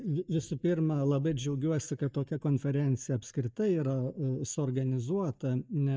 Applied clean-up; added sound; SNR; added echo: neural mask model DeepFilterNet 3.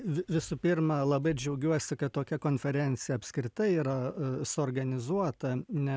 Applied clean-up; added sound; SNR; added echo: none; none; none; none.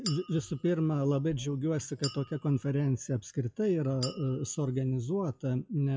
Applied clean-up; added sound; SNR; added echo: classical method WPE with log-MMSE.